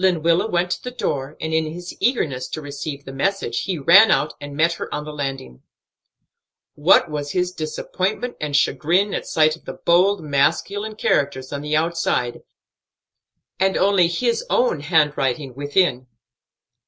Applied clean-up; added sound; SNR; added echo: none; none; none; none.